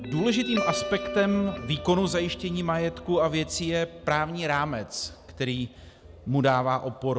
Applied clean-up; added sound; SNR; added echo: none; Guitar; 11 dB; none.